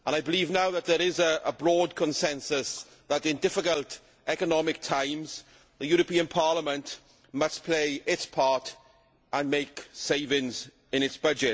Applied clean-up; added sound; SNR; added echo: none; none; none; none.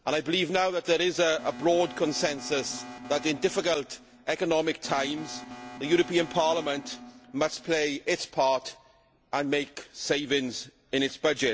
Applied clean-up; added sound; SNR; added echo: none; Alarm; 15 dB; none.